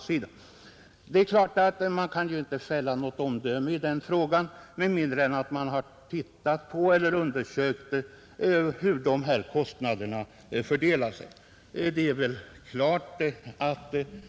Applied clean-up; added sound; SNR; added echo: none; none; none; none.